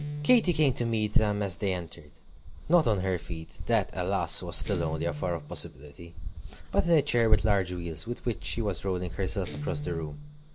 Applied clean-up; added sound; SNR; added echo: none; Guitar; 15 dB; none.